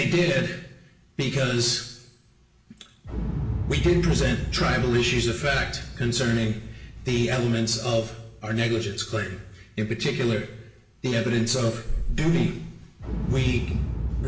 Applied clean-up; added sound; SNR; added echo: none; Explosion; 8 dB; reverberation time 0.8 s.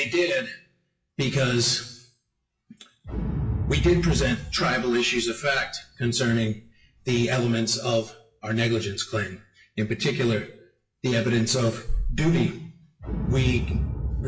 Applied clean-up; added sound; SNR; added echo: classical method WPE with log-MMSE.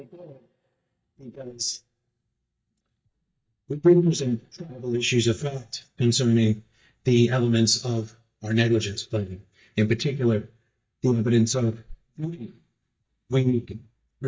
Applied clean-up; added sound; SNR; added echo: neural mask model DeepFilterNet 3.